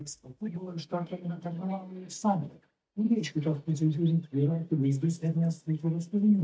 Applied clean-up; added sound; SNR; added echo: neural mask model DeepFilterNet 3.